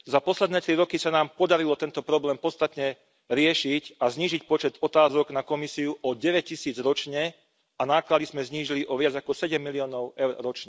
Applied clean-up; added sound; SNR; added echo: none; none; none; none.